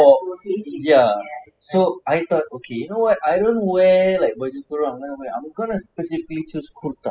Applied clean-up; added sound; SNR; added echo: classical method spectral subtraction.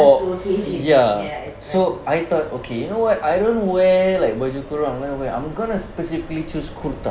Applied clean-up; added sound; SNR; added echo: none; Accelerating, revving, vroom; 18 dB; none.